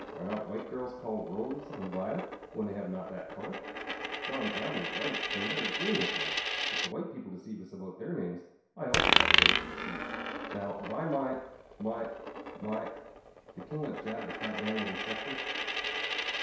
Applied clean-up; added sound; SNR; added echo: none; Coin (dropping); -3 dB; reverberation time 0.7 s.